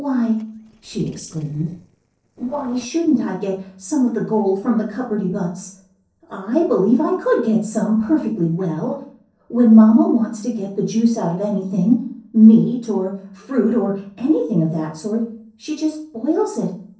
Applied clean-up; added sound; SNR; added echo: neural separator model SepFormer DNS4.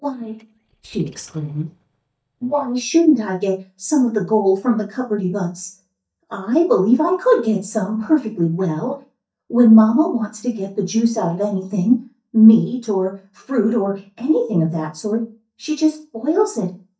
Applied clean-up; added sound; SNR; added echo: neural mask model DeepFilterNet 3.